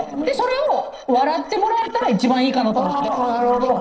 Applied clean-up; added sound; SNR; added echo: neural separator model SepFormer DNS4.